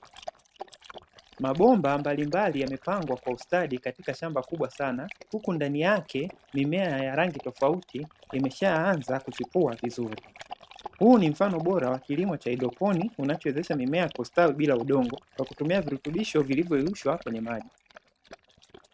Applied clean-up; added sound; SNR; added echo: neural mask model RNNoise.